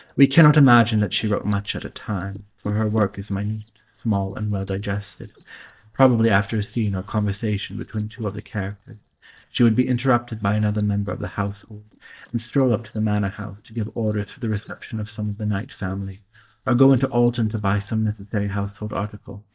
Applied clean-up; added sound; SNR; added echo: neural mask model DeepFilterNet 3.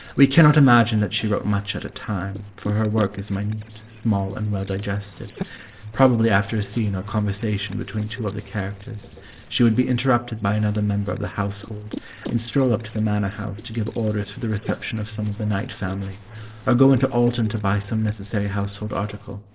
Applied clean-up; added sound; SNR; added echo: neural separator model SepFormer DNS4.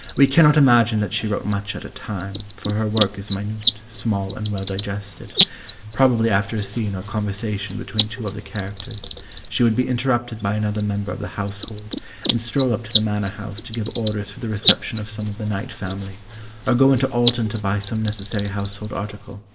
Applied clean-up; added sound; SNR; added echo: none; Bird; 8 dB; reverberation time 1.0 s.